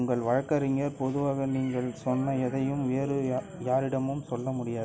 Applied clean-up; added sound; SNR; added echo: none; none; none; none.